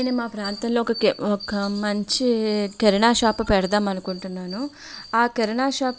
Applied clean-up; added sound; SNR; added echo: none; none; none; none.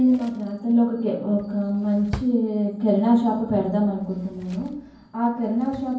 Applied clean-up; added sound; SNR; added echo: none; Drawer open or close; 19 dB; reverberation time 0.9 s.